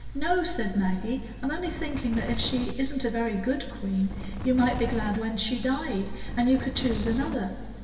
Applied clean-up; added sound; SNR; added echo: none; Wind; 8 dB; reverberation time 2.3 s.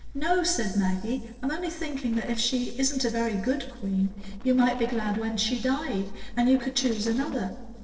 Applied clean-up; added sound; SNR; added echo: neural separator model SepFormer DNS4.